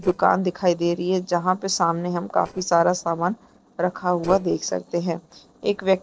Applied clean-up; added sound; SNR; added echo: neural separator model SepFormer DNS4.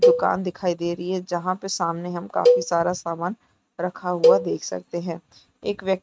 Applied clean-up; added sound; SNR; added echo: neural mask model RNNoise.